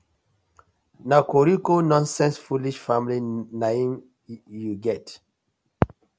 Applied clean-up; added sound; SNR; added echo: none; none; none; none.